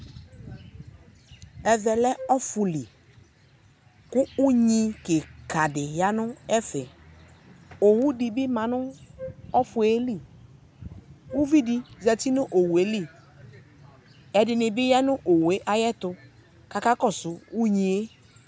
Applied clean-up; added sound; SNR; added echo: none; Wind instrument, woodwind instrument; 17 dB; none.